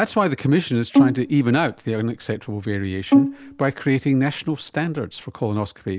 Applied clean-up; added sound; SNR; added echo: none; Bowed string instrument; 2 dB; none.